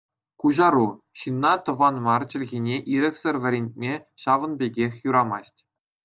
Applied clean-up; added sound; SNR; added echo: none; none; none; none.